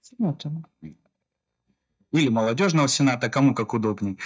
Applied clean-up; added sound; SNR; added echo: neural mask model DeepFilterNet 3.